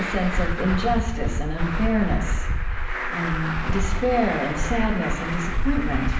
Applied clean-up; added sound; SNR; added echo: none; Traffic noise, roadway noise; -2 dB; reverberation time 0.8 s.